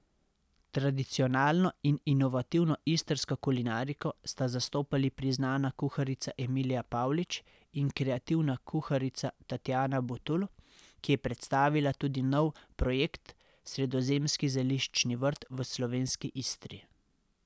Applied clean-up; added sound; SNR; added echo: none; none; none; none.